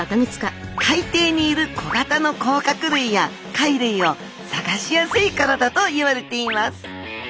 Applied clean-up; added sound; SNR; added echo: none; none; none; none.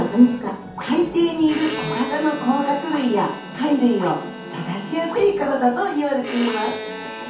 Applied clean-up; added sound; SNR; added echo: none; Bowed string instrument; 14 dB; reverberation time 0.6 s.